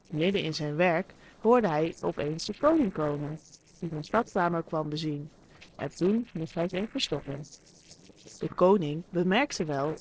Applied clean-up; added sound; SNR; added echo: neural separator model SepFormer DNS4.